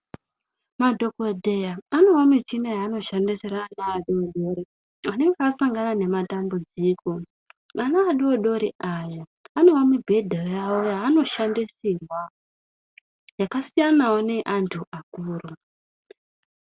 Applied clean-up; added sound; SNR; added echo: none; none; none; none.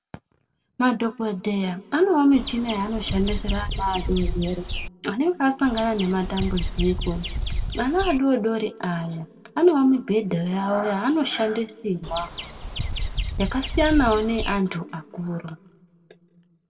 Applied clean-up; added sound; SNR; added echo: none; Bird vocalization, bird call, bird song; 4 dB; reverberation time 2.0 s.